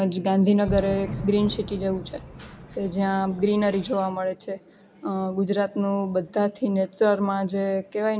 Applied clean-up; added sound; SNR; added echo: none; Fireworks; 12 dB; none.